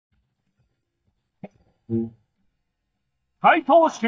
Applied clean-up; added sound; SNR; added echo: neural mask model DeepFilterNet 3.